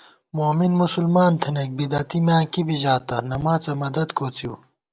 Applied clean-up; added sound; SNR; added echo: none; none; none; none.